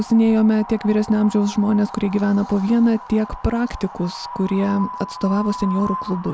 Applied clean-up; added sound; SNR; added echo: none; Wind; 14 dB; none.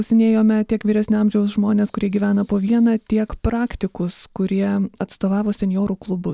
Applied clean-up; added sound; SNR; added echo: none; none; none; none.